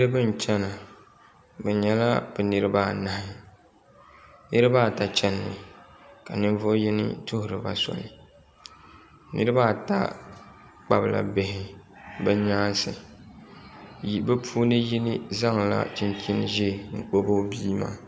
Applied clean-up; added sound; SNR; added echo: none; none; none; none.